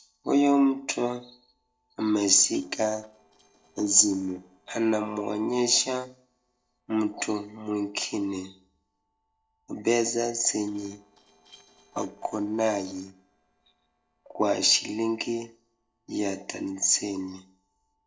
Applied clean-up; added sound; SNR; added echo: neural separator model SepFormer DNS4.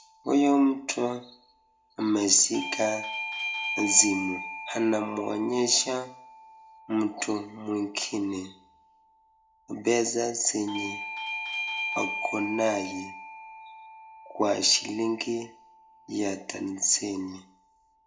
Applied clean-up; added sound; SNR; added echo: none; Bell / Doorbell; 10 dB; reverberation time 0.3 s.